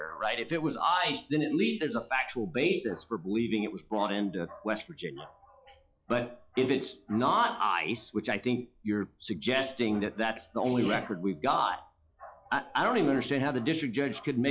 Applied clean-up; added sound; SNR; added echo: classical method log-MMSE.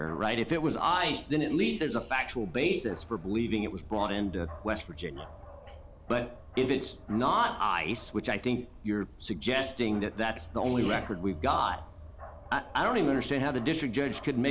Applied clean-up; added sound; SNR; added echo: none; Bark; 16 dB; none.